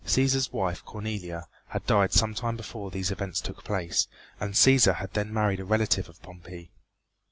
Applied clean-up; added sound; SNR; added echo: none; none; none; none.